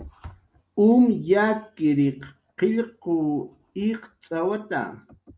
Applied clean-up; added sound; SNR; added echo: none; none; none; none.